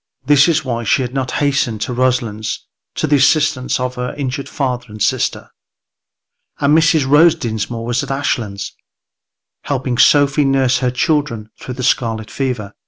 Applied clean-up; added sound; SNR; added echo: none; none; none; none.